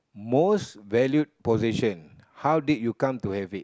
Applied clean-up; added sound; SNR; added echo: none; none; none; none.